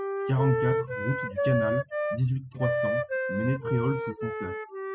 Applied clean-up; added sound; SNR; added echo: classical method spectral subtraction.